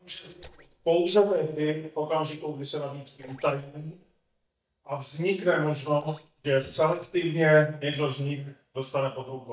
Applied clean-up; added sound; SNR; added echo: neural mask model DeepFilterNet 3.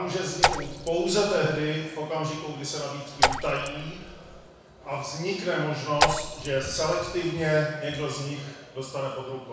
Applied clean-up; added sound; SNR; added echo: none; Raindrop / Splash, splatter; 0 dB; reverberation time 1.0 s.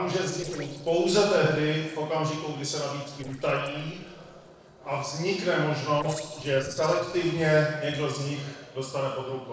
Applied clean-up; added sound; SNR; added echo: neural separator model SepFormer DNS4.